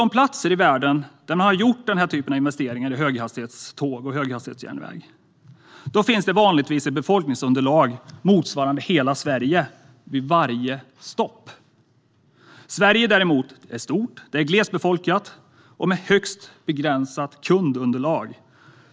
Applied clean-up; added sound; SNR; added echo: none; none; none; none.